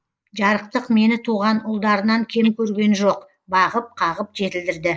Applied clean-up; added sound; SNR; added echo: neural mask model Resemble Enhance denoiser.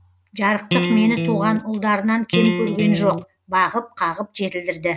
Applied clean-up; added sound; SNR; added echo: neural mask model RNNoise.